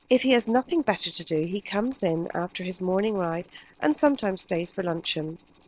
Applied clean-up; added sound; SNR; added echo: neural separator model SepFormer DNS4.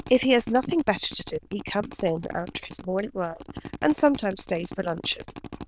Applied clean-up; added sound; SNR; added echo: neural diffusion model UNIVERSE++.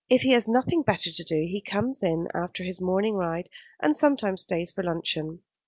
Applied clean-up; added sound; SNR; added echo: none; none; none; none.